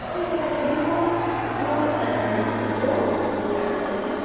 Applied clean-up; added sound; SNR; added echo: none; Aircraft; 1 dB; reverberation time 2.2 s.